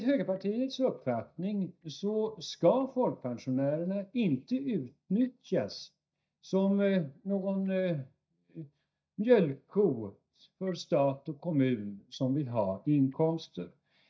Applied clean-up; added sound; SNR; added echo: neural mask model DeepFilterNet 3.